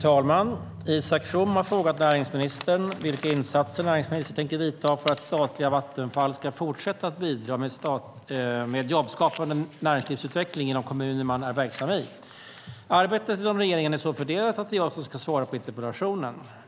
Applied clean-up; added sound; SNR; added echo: none; none; none; none.